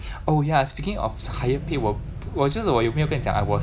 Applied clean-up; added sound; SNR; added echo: none; none; none; none.